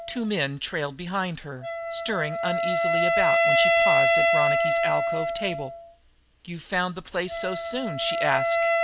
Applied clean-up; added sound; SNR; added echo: none; Wind instrument, woodwind instrument; -5 dB; none.